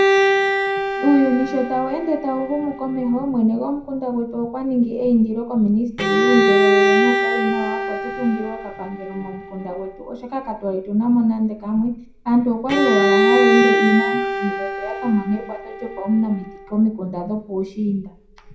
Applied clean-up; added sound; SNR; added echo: none; Bowed string instrument; 1 dB; reverberation time 0.5 s.